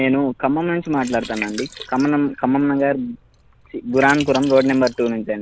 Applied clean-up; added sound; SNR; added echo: none; Liquid; 18 dB; none.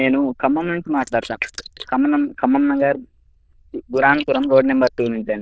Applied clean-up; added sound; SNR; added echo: neural diffusion model UNIVERSE++.